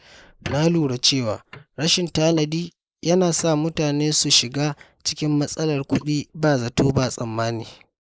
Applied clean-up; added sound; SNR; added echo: neural mask model Resemble Enhance denoiser.